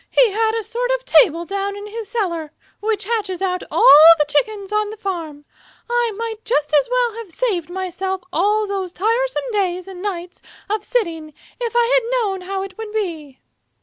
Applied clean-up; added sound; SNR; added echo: none; none; none; none.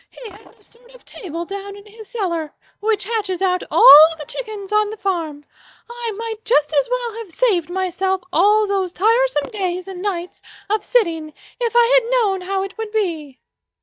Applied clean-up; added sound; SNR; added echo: neural mask model DeepFilterNet 3.